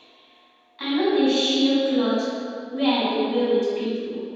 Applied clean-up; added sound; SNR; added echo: none; none; none; reverberation time 2.0 s.